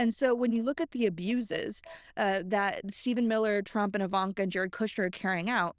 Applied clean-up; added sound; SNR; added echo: neural diffusion model UNIVERSE++.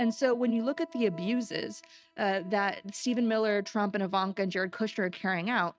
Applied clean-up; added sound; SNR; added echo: neural mask model RNNoise.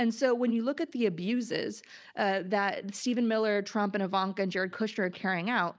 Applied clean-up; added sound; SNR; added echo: neural mask model Resemble Enhance denoiser.